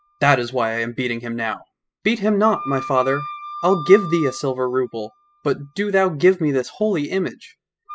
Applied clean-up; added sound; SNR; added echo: classical method spectral subtraction.